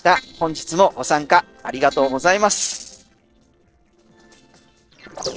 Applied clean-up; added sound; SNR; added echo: neural separator model SepFormer DNS4.